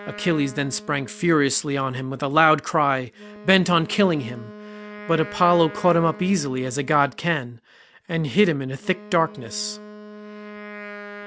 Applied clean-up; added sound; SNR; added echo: none; Wind instrument, woodwind instrument; 18 dB; none.